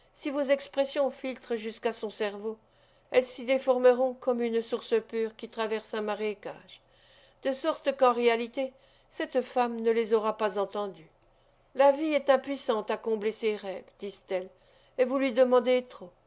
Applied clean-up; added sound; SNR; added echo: none; none; none; none.